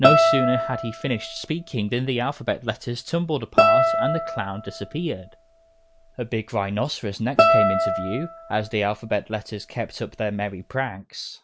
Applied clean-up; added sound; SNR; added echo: none; Guitar; -2 dB; none.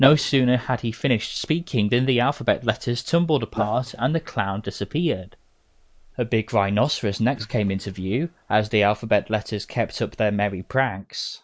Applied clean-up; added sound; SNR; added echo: neural mask model Resemble Enhance denoiser.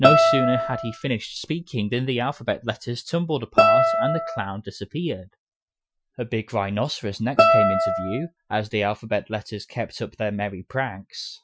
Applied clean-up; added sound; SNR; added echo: classical method Wiener filter.